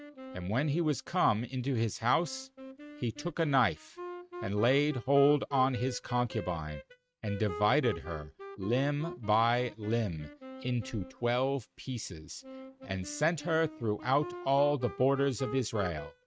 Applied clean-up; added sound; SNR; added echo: neural mask model RNNoise.